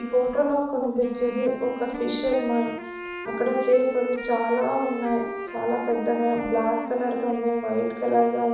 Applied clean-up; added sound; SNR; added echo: none; Wind instrument, woodwind instrument; 11 dB; reverberation time 0.7 s.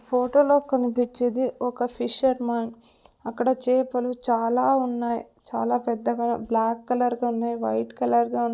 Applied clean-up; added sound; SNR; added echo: none; none; none; none.